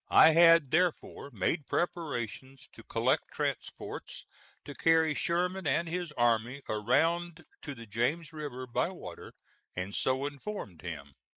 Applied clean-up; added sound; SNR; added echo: neural mask model Resemble Enhance denoiser.